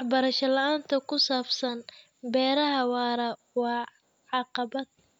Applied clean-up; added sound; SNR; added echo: none; none; none; none.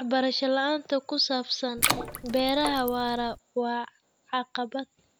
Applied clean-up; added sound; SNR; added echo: none; Water / Splash, splatter; 3 dB; none.